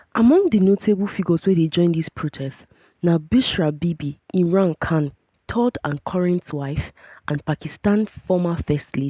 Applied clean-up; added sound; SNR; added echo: none; none; none; none.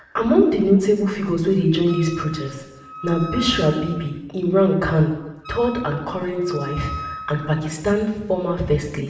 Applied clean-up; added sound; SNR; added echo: none; Wind instrument, woodwind instrument; 16 dB; reverberation time 0.9 s.